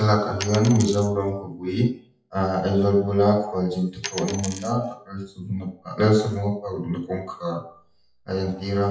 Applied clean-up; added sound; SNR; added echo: classical method WPE with log-MMSE.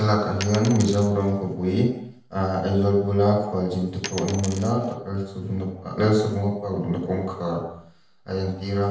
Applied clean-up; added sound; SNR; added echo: none; Coin (dropping); 14 dB; reverberation time 0.7 s.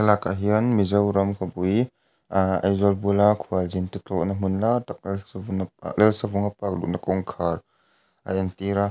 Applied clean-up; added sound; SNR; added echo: none; none; none; none.